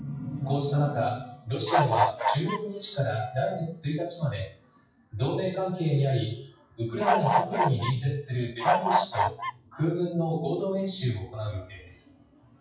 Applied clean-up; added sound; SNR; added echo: classical method WPE with log-MMSE.